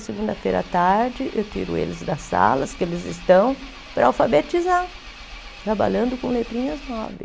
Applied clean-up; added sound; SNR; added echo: none; Engine; 17 dB; none.